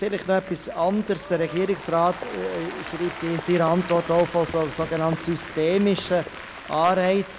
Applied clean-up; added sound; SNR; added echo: none; Livestock, farm animals, working animals + Applause; 13 dB; none.